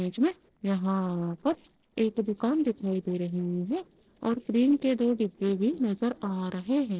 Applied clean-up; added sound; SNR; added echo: neural separator model SepFormer DNS4.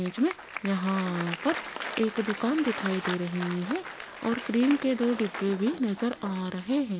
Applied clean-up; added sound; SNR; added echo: none; Applause; 10 dB; none.